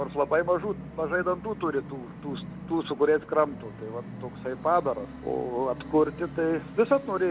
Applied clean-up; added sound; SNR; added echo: none; Musical instrument; 13 dB; none.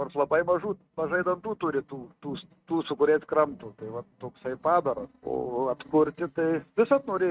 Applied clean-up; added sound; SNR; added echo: neural mask model RNNoise.